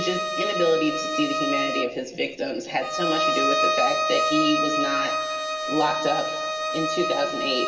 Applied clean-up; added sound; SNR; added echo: none; Bowed string instrument; -1 dB; reverberation time 2.3 s.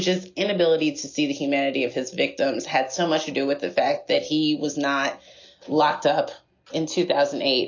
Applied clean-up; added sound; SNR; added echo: none; none; none; none.